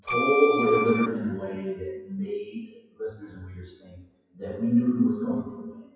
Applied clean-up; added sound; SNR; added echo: classical method WPE with log-MMSE.